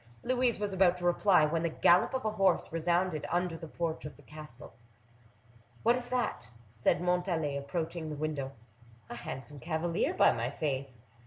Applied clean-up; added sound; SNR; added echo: none; none; none; none.